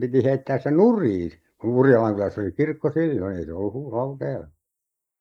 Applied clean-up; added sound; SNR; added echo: neural mask model Resemble Enhance denoiser.